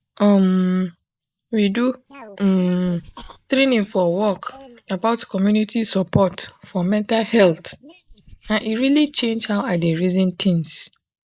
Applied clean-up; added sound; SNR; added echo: neural mask model Resemble Enhance denoiser.